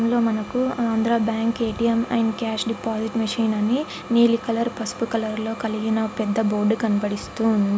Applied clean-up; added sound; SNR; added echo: none; none; none; none.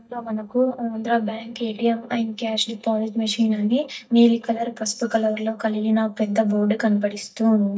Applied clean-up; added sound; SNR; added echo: neural mask model DeepFilterNet 3.